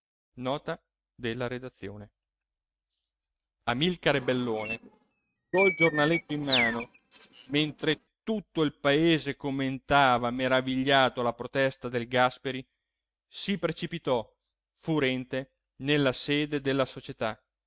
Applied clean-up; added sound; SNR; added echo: neural mask model RNNoise.